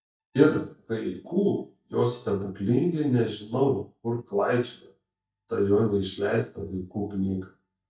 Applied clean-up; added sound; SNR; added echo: neural mask model DeepFilterNet 3.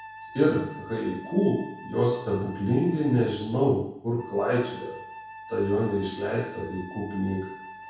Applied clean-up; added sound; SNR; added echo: none; Wind instrument, woodwind instrument; 16 dB; reverberation time 0.6 s.